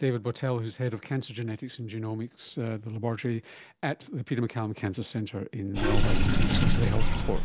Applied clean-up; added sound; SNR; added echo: none; Sink (filling or washing) / Water; -3 dB; none.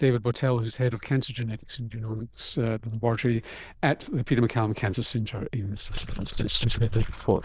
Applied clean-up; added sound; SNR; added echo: neural diffusion model UNIVERSE++.